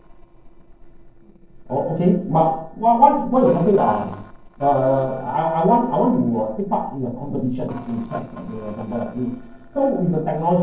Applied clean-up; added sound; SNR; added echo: neural separator model SepFormer DNS4.